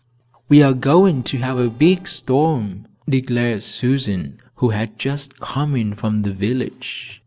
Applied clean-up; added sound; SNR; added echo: neural separator model SepFormer DNS4.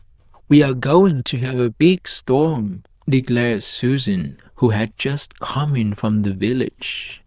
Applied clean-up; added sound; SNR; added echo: neural diffusion model UNIVERSE++.